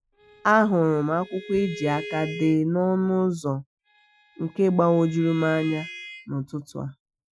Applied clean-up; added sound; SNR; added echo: classical method Wiener filter.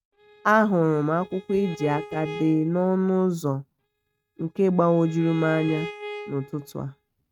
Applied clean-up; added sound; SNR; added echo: neural mask model RNNoise.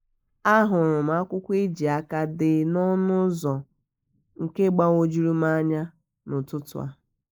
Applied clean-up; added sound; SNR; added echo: neural mask model Resemble Enhance denoiser.